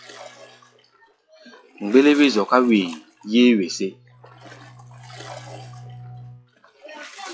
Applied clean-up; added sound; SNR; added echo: classical method log-MMSE.